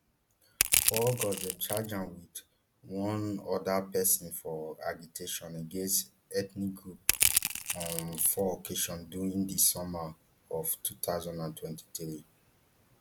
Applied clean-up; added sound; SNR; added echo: none; Crushing; -4 dB; none.